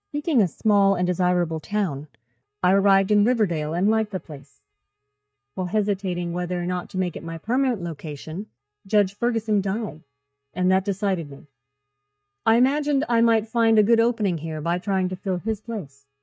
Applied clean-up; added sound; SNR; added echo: neural mask model DeepFilterNet 3.